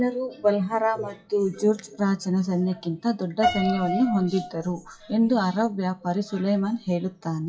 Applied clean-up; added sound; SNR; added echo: classical method WPE with log-MMSE.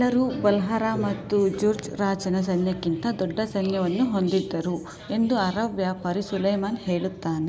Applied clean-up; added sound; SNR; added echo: none; none; none; none.